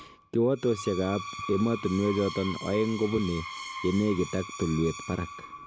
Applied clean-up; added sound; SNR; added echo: none; Screech; 11 dB; none.